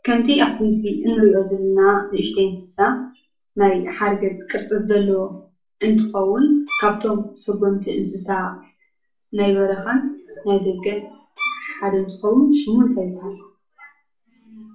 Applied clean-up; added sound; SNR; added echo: none; Bowed string instrument; 9 dB; reverberation time 0.4 s.